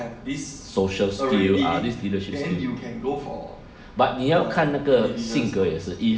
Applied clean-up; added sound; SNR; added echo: none; none; none; reverberation time 0.7 s.